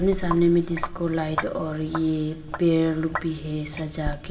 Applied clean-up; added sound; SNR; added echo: none; Sink (filling or washing); 9 dB; reverberation time 2.9 s.